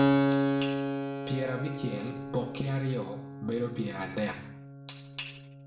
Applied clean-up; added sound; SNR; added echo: none; Keyboard (musical); -3 dB; reverberation time 0.7 s.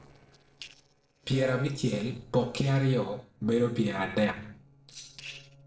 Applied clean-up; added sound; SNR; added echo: neural separator model SepFormer DNS4.